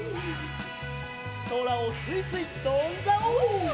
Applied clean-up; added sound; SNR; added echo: none; none; none; none.